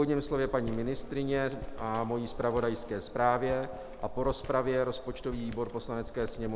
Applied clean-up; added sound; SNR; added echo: none; Walk, footsteps; 10 dB; none.